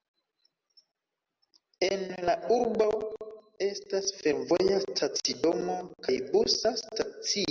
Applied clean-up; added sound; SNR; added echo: none; none; none; none.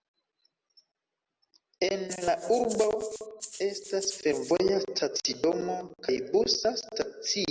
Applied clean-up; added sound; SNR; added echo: none; Rattle (instrument); 14 dB; none.